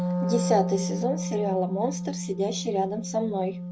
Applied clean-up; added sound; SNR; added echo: none; Wind instrument, woodwind instrument; 2 dB; reverberation time 0.4 s.